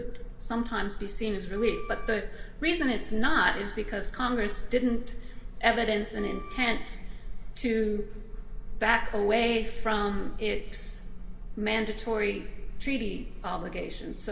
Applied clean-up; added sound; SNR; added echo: none; Wind instrument, woodwind instrument; 20 dB; reverberation time 3.0 s.